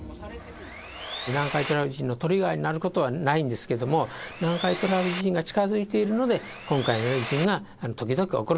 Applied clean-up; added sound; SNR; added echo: none; Sawing; 8 dB; none.